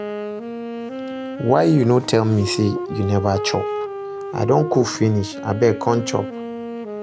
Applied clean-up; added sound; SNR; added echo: none; Wind instrument, woodwind instrument; 8 dB; none.